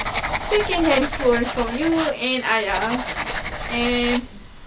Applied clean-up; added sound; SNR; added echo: none; Writing; 4 dB; none.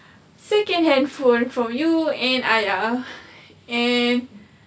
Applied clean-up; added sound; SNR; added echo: none; none; none; none.